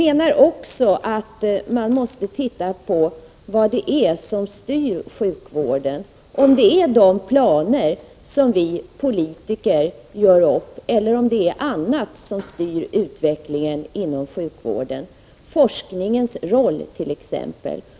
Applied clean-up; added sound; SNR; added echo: none; none; none; none.